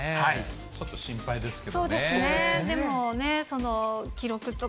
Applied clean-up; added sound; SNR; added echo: none; none; none; none.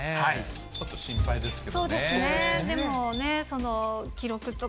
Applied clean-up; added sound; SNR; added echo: none; Bowed string instrument + Doorbell; 6 dB; none.